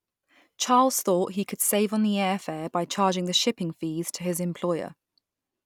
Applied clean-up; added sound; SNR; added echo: none; none; none; none.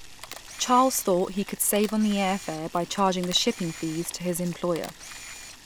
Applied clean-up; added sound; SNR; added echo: none; Camera + Boiling; 16 dB; none.